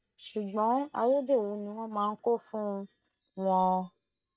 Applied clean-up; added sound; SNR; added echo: neural mask model DeepFilterNet 3.